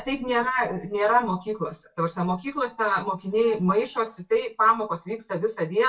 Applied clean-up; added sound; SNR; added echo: neural mask model DeepFilterNet 3.